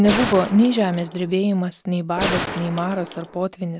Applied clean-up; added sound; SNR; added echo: none; Gunshot, gunfire; 7 dB; none.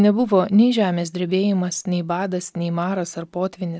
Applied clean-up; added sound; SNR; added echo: none; none; none; none.